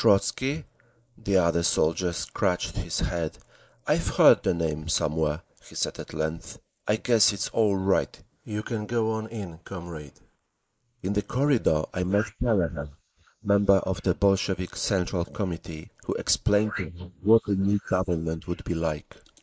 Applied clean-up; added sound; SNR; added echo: neural mask model Resemble Enhance denoiser.